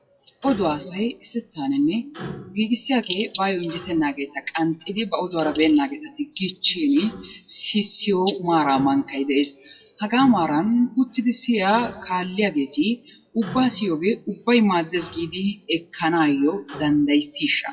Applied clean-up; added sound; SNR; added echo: classical method WPE with log-MMSE.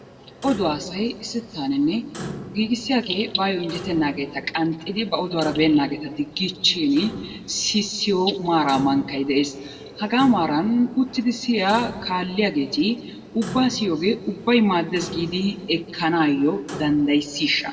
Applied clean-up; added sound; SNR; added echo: none; Clock; 16 dB; reverberation time 1.3 s.